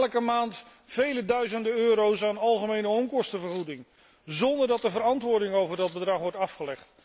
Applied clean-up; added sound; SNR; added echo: none; Cutlery, silverware; 16 dB; none.